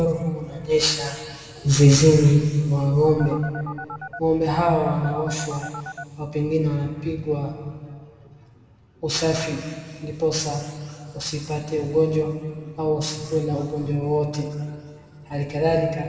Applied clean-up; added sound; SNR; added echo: none; Telephone; 12 dB; reverberation time 2.0 s.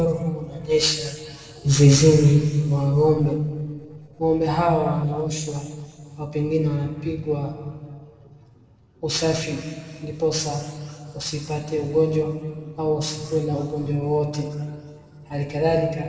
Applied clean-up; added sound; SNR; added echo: neural separator model SepFormer DNS4.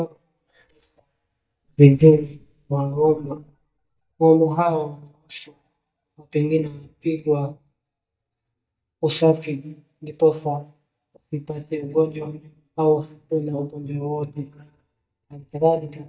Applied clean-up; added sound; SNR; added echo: neural mask model DeepFilterNet 3.